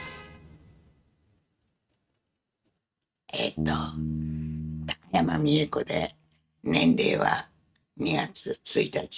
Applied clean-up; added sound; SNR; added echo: neural mask model RNNoise.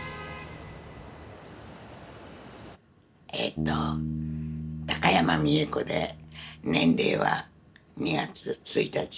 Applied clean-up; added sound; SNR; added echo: none; Bass guitar; 9 dB; none.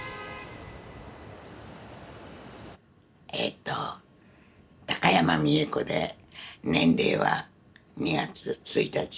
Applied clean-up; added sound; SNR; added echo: none; none; none; none.